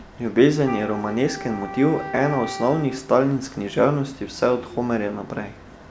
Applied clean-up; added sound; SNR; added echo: none; Wind instrument, woodwind instrument; 12 dB; none.